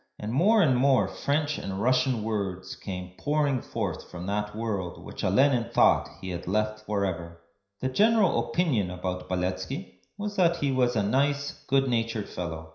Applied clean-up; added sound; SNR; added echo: none; none; none; reverberation time 0.5 s.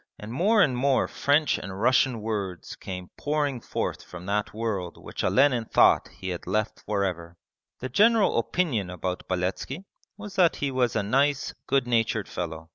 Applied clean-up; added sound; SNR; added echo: none; none; none; none.